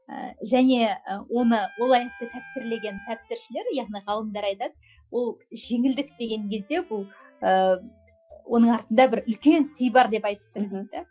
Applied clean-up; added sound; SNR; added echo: classical method Wiener filter.